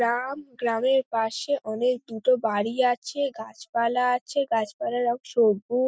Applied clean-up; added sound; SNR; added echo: none; none; none; none.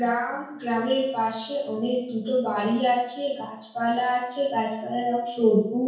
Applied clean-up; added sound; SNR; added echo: none; none; none; reverberation time 0.6 s.